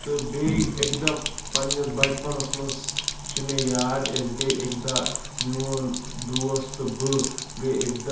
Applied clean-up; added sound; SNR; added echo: none; Sink (filling or washing); 2 dB; reverberation time 0.8 s.